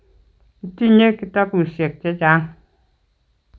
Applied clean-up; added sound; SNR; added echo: none; none; none; none.